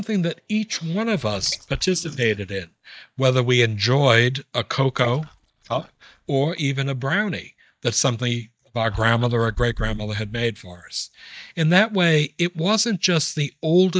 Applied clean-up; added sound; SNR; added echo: neural mask model DeepFilterNet 3.